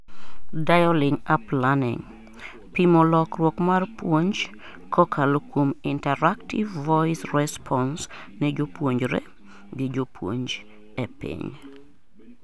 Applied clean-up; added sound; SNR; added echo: none; none; none; none.